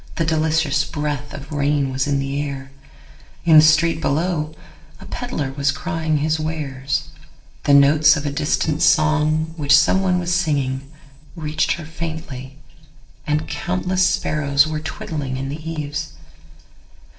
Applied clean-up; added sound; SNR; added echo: neural separator model SepFormer DNS4.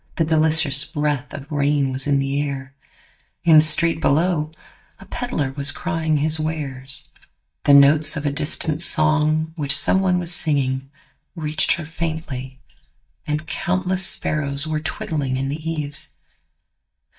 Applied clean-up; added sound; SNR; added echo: neural mask model DeepFilterNet 3.